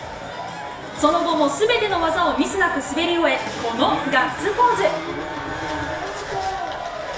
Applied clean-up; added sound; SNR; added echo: none; none; none; reverberation time 0.8 s.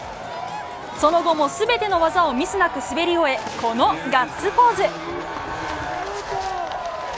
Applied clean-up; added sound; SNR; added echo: none; none; none; none.